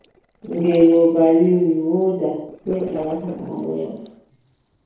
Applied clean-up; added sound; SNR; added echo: neural separator model SepFormer DNS4.